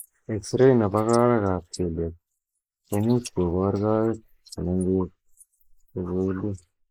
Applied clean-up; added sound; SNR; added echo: neural mask model Resemble Enhance denoiser.